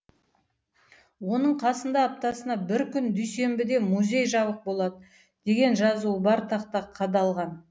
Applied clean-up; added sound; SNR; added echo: none; none; none; none.